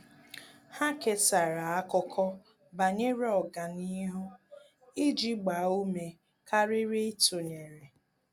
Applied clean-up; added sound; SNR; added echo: none; none; none; none.